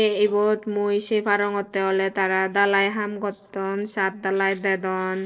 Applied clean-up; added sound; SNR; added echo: neural separator model SepFormer DNS4.